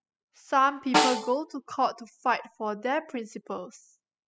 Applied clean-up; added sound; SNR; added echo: classical method spectral subtraction.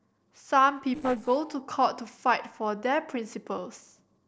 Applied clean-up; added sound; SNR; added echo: neural separator model SepFormer DNS4.